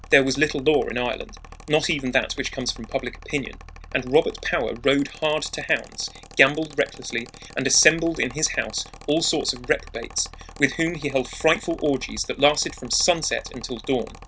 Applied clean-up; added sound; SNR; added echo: none; Mechanical fan; 18 dB; none.